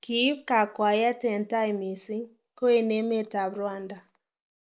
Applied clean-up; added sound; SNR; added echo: neural mask model Resemble Enhance denoiser.